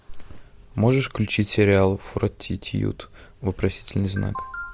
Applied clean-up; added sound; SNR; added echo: none; none; none; none.